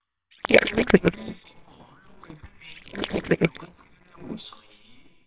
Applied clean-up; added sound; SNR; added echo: neural separator model SepFormer WHAMR!.